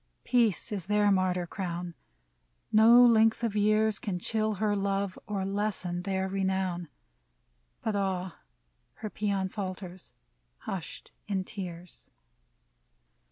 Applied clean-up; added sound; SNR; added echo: none; none; none; none.